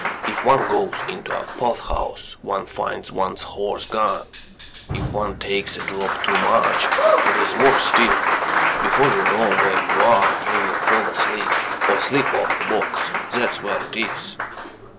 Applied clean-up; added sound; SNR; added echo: none; Applause; -1 dB; none.